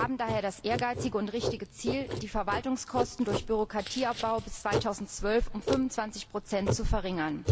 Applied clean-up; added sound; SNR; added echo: none; Writing; 5 dB; none.